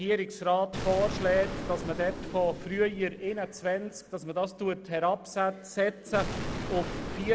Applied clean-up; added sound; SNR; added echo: none; Explosion; 8 dB; none.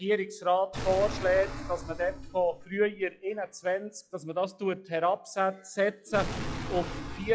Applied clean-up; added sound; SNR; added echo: classical method log-MMSE.